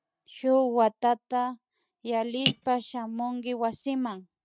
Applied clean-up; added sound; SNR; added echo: neural mask model RNNoise.